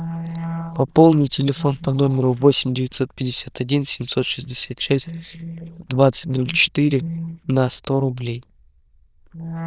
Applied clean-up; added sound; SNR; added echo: neural diffusion model UNIVERSE++.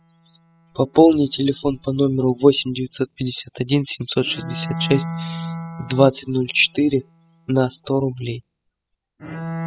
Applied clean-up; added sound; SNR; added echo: classical method spectral subtraction.